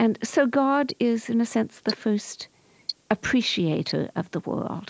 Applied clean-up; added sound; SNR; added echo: neural mask model Resemble Enhance denoiser.